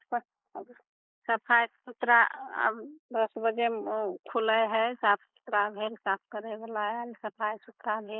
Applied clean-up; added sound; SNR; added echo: neural mask model Resemble Enhance denoiser.